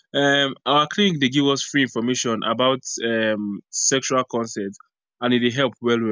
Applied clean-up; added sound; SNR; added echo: none; none; none; none.